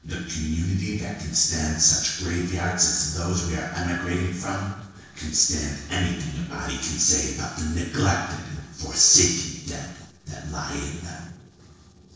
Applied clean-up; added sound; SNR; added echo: neural separator model SepFormer DNS4.